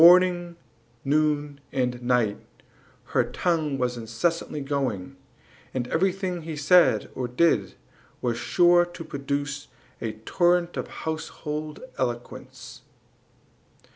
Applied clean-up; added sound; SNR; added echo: none; none; none; none.